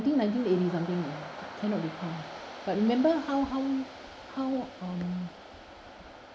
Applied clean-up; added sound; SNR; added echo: none; Waves, surf; 13 dB; none.